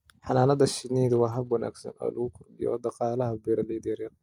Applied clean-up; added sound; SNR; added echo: neural mask model DeepFilterNet 3.